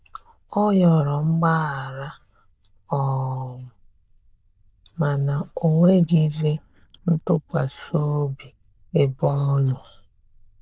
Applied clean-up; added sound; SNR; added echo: neural diffusion model UNIVERSE++.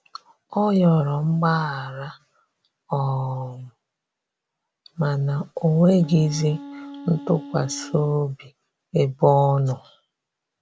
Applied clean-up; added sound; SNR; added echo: none; Wind instrument, woodwind instrument; 16 dB; none.